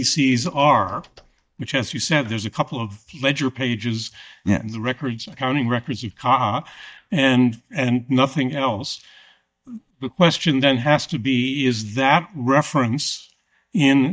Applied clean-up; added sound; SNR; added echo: neural mask model DeepFilterNet 3.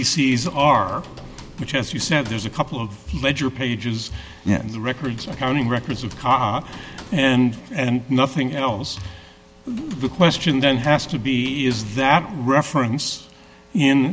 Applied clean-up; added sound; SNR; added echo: none; Computer keyboard; 20 dB; none.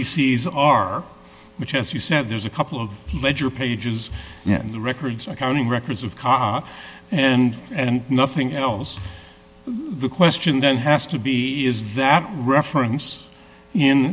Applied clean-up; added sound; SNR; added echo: none; none; none; none.